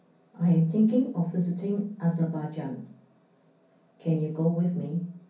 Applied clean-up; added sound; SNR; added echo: none; none; none; reverberation time 0.6 s.